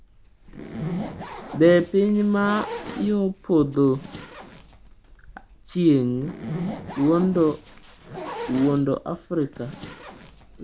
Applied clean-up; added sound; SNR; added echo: none; Zipper (clothing); 12 dB; none.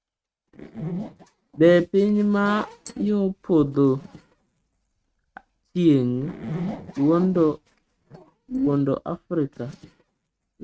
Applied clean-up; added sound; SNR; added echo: neural mask model RNNoise.